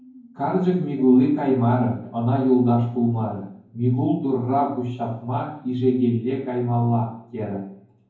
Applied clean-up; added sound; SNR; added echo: none; none; none; reverberation time 0.9 s.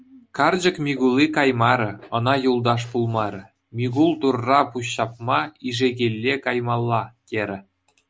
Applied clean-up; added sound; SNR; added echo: none; none; none; none.